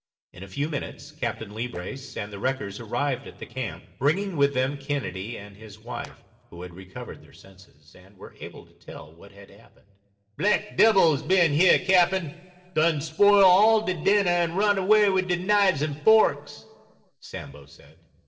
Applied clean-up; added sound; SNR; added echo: neural separator model SepFormer DNS4.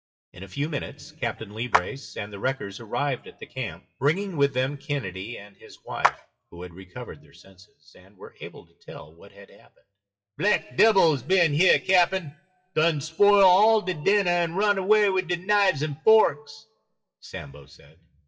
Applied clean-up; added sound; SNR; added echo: classical method WPE with log-MMSE.